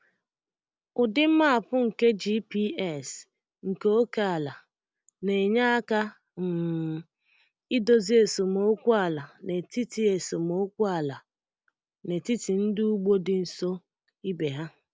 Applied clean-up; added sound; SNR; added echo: none; none; none; none.